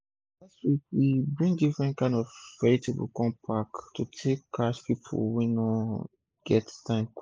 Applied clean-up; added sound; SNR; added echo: neural mask model Resemble Enhance denoiser.